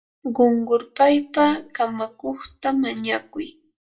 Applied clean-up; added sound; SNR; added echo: none; none; none; reverberation time 0.2 s.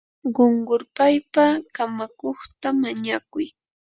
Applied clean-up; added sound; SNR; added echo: none; none; none; none.